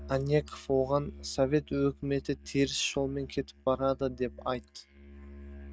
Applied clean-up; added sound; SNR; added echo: neural mask model RNNoise.